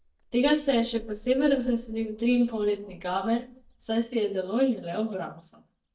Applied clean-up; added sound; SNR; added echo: neural mask model DeepFilterNet 3.